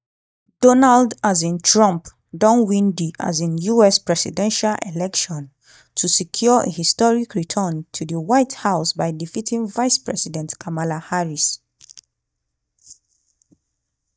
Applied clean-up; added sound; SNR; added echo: neural mask model DeepFilterNet 3.